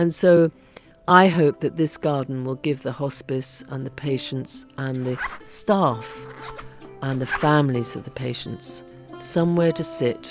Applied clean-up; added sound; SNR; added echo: none; Zipper (clothing); 13 dB; none.